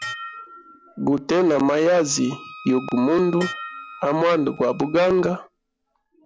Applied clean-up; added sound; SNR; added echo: none; Wind instrument, woodwind instrument + Dishes, pots, and pans; 17 dB; none.